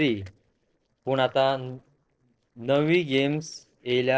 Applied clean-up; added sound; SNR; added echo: neural separator model SepFormer DNS4.